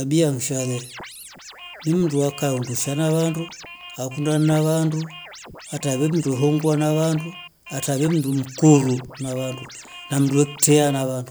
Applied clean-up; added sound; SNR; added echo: none; Scratching (performance technique); 18 dB; none.